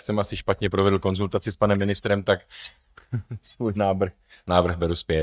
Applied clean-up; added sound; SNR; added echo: neural mask model DeepFilterNet 3.